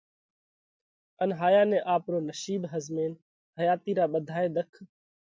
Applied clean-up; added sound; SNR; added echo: none; none; none; none.